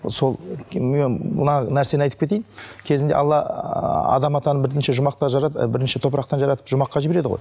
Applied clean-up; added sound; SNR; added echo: none; none; none; none.